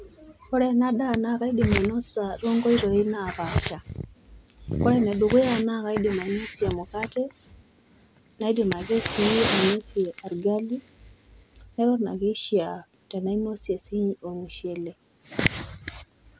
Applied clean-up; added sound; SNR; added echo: none; none; none; none.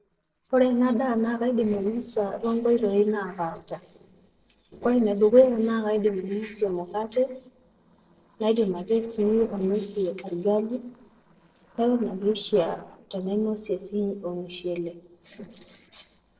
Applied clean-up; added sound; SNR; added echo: neural separator model SepFormer DNS4.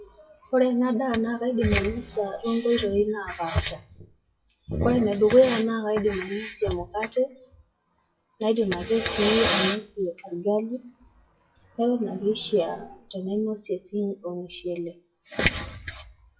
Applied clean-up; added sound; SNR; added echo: classical method WPE with log-MMSE.